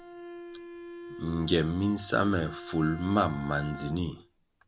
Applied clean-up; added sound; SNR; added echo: none; Bowed string instrument; 14 dB; none.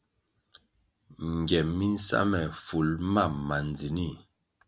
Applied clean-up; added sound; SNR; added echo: none; none; none; none.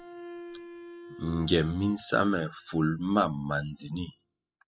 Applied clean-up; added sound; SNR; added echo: classical method spectral subtraction.